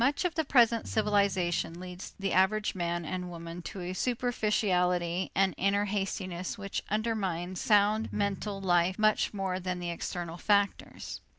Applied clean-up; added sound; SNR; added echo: none; Ringtone; 13 dB; none.